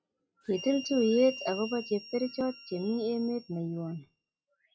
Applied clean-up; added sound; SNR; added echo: classical method log-MMSE.